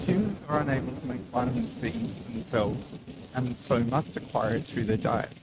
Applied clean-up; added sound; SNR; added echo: neural mask model RNNoise.